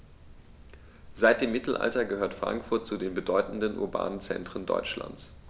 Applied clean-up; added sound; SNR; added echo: none; Cricket; 19 dB; none.